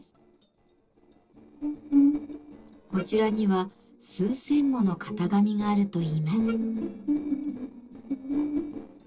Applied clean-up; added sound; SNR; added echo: neural separator model SepFormer DNS4.